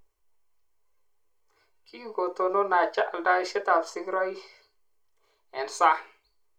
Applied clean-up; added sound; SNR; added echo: none; none; none; reverberation time 0.2 s.